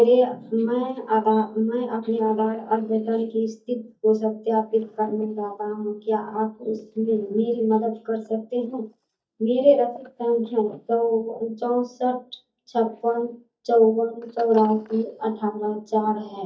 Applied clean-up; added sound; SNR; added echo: neural mask model DeepFilterNet 3.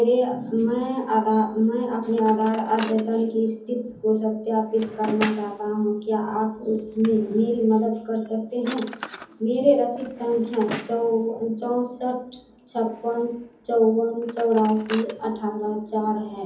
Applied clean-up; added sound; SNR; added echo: none; Drawer open or close; 17 dB; reverberation time 0.7 s.